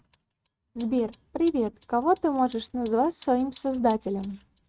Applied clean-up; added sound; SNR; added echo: neural mask model RNNoise.